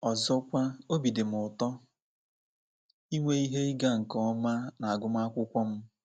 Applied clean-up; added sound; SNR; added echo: none; none; none; none.